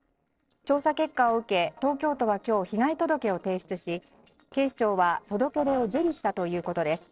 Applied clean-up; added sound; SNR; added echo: neural separator model SepFormer DNS4.